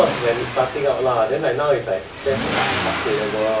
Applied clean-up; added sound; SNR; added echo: none; Accelerating, revving, vroom; 6 dB; reverberation time 0.3 s.